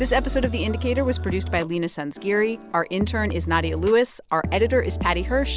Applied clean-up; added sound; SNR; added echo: none; none; none; none.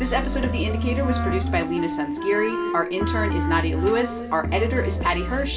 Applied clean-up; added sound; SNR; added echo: none; Wind instrument, woodwind instrument; 7 dB; reverberation time 2.6 s.